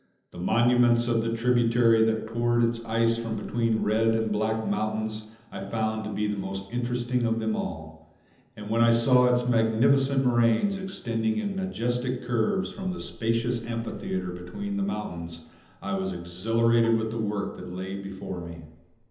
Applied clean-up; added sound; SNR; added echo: none; Bowed string instrument; 20 dB; reverberation time 0.9 s.